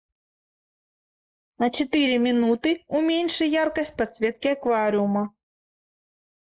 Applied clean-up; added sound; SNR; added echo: neural mask model Resemble Enhance denoiser.